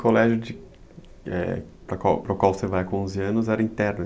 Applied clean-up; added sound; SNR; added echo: none; none; none; none.